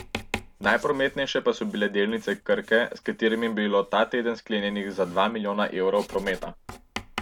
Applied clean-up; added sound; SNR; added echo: none; Writing; 16 dB; none.